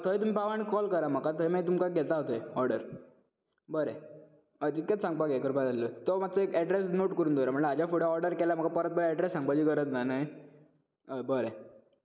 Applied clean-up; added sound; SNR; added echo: none; none; none; none.